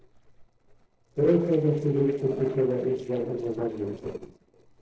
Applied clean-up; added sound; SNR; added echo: neural separator model SepFormer DNS4.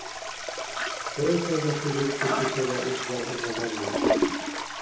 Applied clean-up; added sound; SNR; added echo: none; Toilet flush; 0 dB; reverberation time 0.6 s.